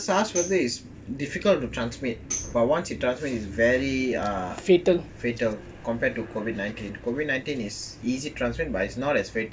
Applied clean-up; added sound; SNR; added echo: none; Tambourine; 13 dB; none.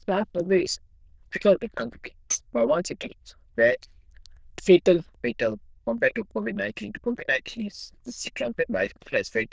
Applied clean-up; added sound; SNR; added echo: neural diffusion model UNIVERSE++.